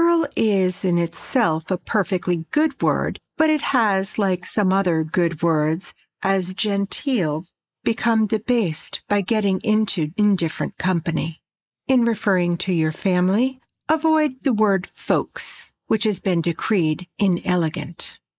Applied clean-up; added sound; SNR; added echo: neural mask model Resemble Enhance denoiser.